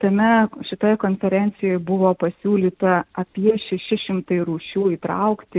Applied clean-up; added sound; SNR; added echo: none; none; none; none.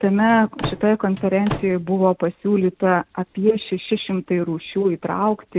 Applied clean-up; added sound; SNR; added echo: none; Slam / Microwave oven; 11 dB; none.